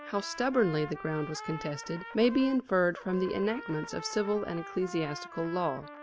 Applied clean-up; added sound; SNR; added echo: none; Trumpet; 13 dB; none.